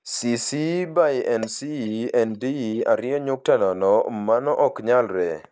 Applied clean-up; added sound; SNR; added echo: neural mask model DeepFilterNet 3.